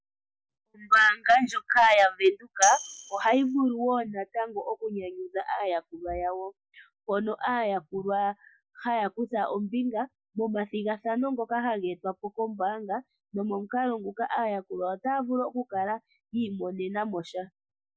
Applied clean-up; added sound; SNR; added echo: none; Tambourine; 5 dB; none.